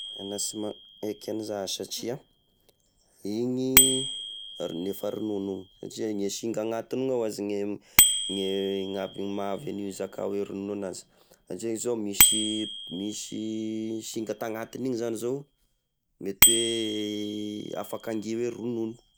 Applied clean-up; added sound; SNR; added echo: none; Bicycle bell; -1 dB; none.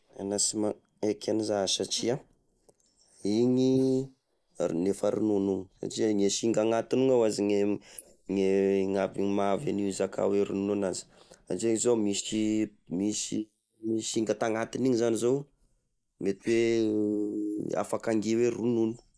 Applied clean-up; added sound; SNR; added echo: neural mask model Resemble Enhance denoiser.